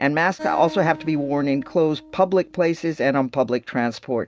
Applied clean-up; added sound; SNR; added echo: none; Acoustic guitar; 19 dB; none.